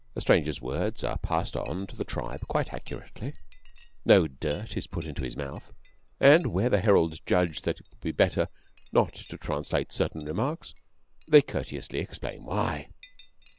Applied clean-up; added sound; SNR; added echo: none; Chink, clink; 15 dB; none.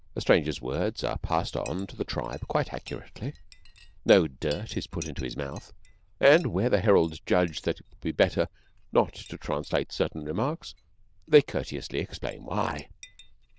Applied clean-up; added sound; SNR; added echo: neural diffusion model UNIVERSE++.